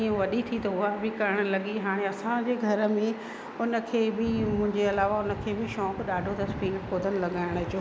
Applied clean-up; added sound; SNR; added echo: none; none; none; none.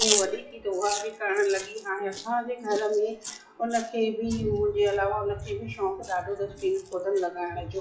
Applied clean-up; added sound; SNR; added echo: classical method WPE with log-MMSE.